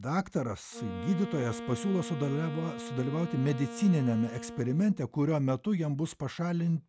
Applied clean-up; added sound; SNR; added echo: none; Wind instrument, woodwind instrument; 12 dB; none.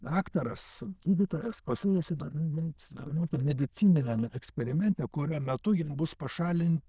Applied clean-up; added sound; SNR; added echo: neural diffusion model UNIVERSE++.